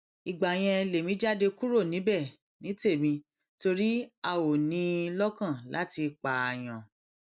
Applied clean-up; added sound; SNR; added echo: none; none; none; none.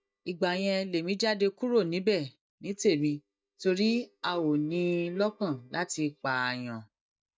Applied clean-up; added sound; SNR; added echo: neural mask model DeepFilterNet 3.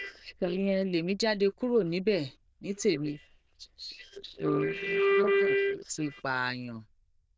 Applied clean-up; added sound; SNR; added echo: neural diffusion model UNIVERSE++.